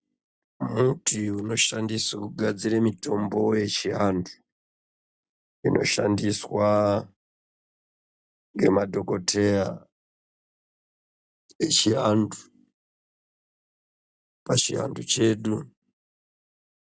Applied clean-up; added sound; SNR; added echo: none; none; none; none.